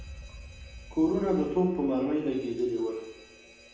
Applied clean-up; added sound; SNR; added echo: none; Alarm; 18 dB; reverberation time 0.9 s.